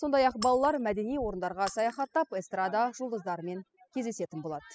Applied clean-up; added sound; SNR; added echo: classical method spectral subtraction.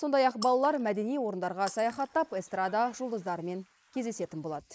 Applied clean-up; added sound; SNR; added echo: neural mask model Resemble Enhance denoiser.